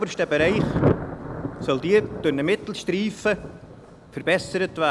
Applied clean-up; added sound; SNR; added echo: none; Thunder; 5 dB; none.